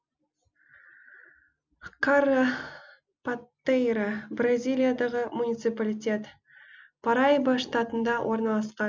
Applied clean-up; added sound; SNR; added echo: none; none; none; none.